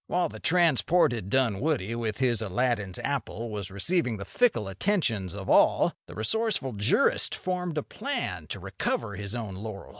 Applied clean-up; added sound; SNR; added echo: none; none; none; none.